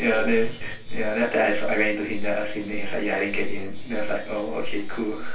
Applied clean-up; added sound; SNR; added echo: none; Brass instrument; 19 dB; reverberation time 0.2 s.